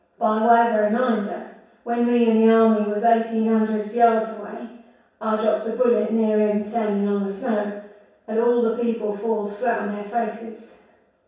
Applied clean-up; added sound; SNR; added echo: none; none; none; reverberation time 0.7 s.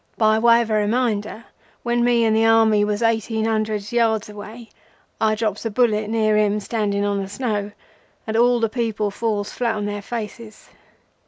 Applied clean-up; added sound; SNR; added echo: none; none; none; none.